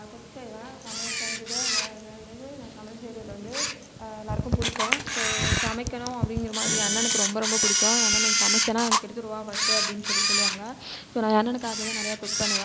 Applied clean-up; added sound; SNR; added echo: none; Camera; -3 dB; none.